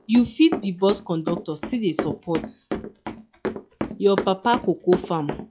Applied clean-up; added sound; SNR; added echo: classical method log-MMSE.